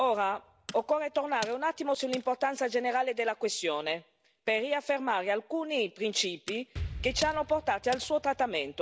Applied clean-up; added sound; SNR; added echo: none; Explosion + Tools; 16 dB; none.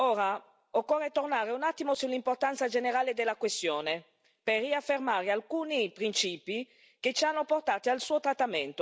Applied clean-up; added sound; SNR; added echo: none; none; none; none.